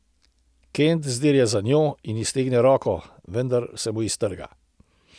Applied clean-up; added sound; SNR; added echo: none; none; none; none.